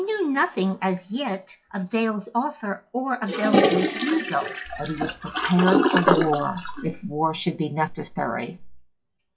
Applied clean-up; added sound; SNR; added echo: classical method WPE with log-MMSE.